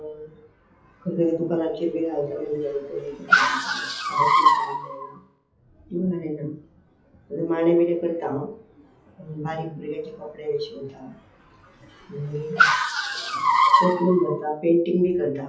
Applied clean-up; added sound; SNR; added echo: classical method WPE with log-MMSE.